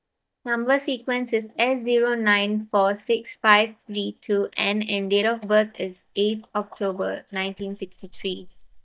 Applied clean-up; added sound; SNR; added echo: neural mask model DeepFilterNet 3.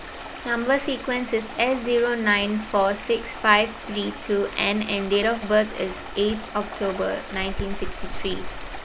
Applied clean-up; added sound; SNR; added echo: none; Stream + Cricket; 9 dB; none.